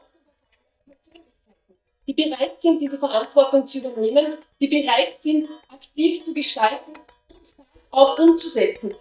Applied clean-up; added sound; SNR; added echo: neural mask model DeepFilterNet 3.